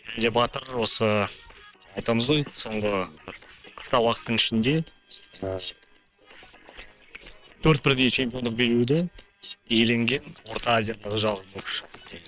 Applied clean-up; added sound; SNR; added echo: neural separator model SepFormer WHAM!.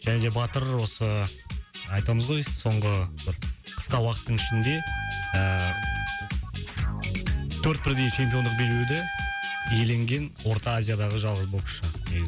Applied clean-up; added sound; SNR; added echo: none; Trumpet; 9 dB; none.